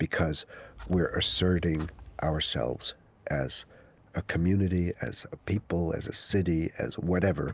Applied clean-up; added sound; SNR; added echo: none; Clock; 18 dB; none.